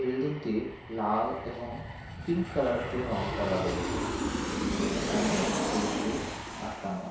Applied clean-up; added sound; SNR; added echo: none; Aircraft; 1 dB; reverberation time 0.7 s.